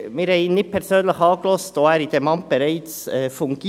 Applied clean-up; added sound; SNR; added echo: none; none; none; none.